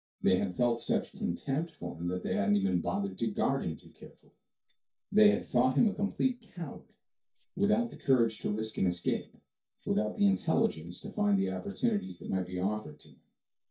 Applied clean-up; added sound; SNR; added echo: neural mask model DeepFilterNet 3.